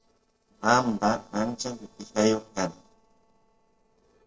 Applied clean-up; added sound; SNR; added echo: neural separator model SepFormer DNS4.